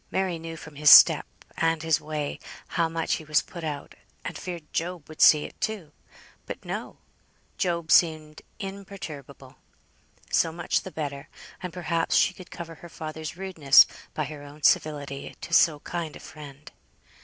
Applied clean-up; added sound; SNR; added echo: none; none; none; none.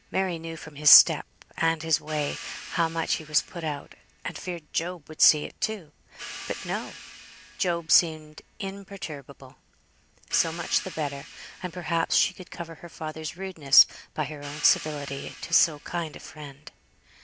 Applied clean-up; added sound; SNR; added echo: none; Hi-hat; 16 dB; none.